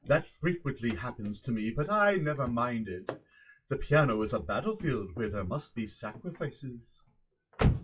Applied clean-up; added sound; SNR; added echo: classical method WPE with log-MMSE.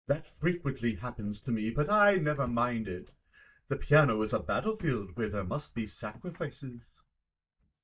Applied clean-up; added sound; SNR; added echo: neural mask model DeepFilterNet 3.